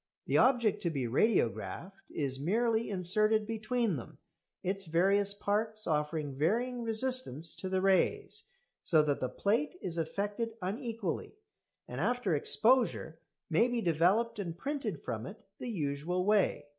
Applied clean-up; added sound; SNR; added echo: none; none; none; none.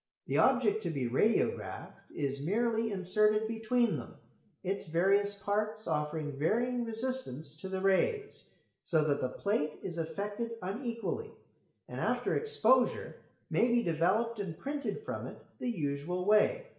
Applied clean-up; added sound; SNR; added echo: none; none; none; reverberation time 0.7 s.